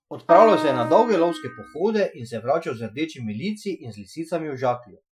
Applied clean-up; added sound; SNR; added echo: classical method Wiener filter.